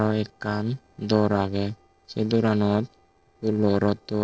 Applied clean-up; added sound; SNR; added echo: neural separator model SepFormer DNS4.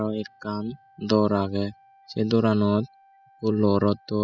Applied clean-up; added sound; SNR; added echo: classical method spectral subtraction.